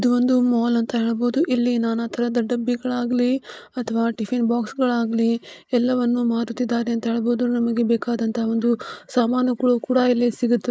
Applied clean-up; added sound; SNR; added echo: neural mask model Resemble Enhance denoiser.